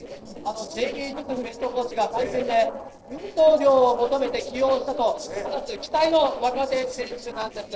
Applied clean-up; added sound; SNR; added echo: neural separator model SepFormer DNS4.